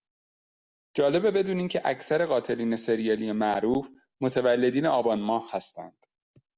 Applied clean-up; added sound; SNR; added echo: none; none; none; none.